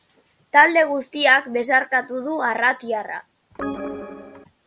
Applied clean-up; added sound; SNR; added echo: none; Organ; 9 dB; none.